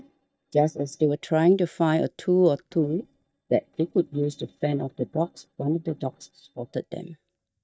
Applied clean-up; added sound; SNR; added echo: neural mask model DeepFilterNet 3.